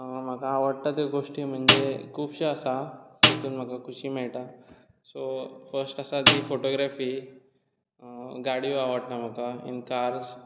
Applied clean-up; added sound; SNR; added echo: none; Snare drum; -5 dB; none.